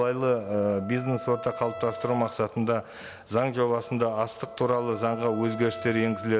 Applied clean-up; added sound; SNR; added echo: none; Wind instrument, woodwind instrument; 14 dB; none.